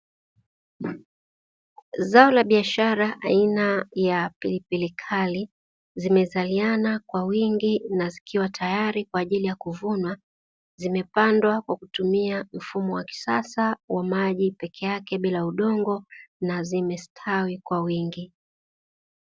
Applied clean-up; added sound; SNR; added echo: none; none; none; none.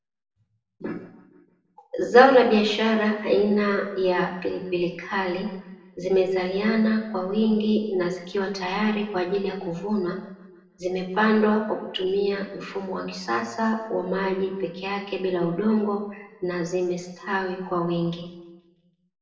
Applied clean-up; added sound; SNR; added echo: none; none; none; reverberation time 0.9 s.